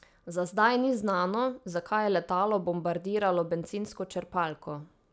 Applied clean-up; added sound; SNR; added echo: none; none; none; none.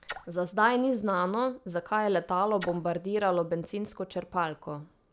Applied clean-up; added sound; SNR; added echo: none; Splash, splatter; 17 dB; none.